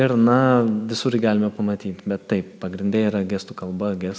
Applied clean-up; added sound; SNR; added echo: none; none; none; none.